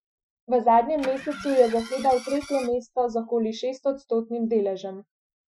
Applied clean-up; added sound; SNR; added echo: classical method Wiener filter.